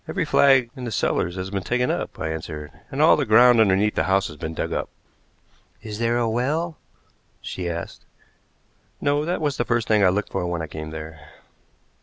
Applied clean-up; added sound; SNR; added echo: none; none; none; none.